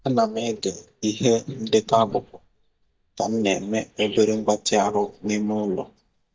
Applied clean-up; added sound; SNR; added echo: neural mask model DeepFilterNet 3.